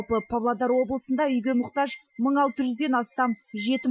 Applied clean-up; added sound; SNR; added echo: classical method Wiener filter.